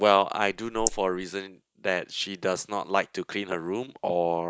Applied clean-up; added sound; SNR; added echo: neural mask model Resemble Enhance denoiser.